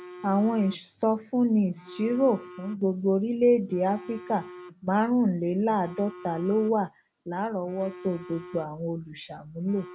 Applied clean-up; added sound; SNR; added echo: none; Telephone; 19 dB; none.